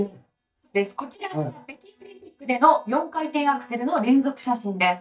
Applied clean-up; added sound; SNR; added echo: neural mask model DeepFilterNet 3.